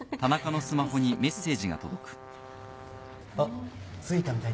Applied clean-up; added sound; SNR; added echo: none; Brass instrument; 18 dB; none.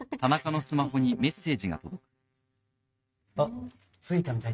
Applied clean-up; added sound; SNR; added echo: neural mask model RNNoise.